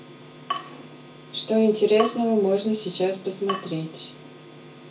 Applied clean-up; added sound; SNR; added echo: none; Drip / Water tap, faucet; 10 dB; reverberation time 0.3 s.